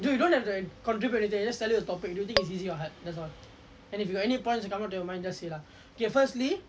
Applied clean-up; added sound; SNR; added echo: none; Tap / Glass; 0 dB; none.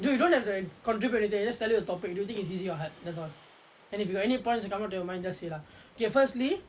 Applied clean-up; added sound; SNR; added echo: neural mask model Resemble Enhance denoiser.